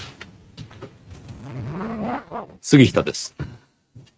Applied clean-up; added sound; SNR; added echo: neural mask model RNNoise.